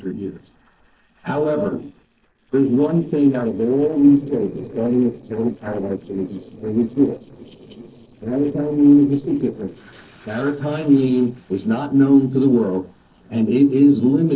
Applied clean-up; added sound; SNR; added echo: neural separator model SepFormer DNS4.